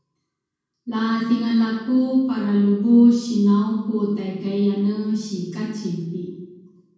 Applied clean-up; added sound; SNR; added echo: none; none; none; reverberation time 1.1 s.